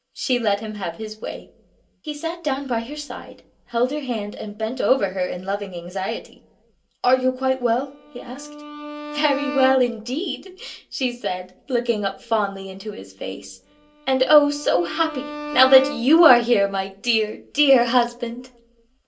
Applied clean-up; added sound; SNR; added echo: none; Bowed string instrument; 12 dB; reverberation time 0.2 s.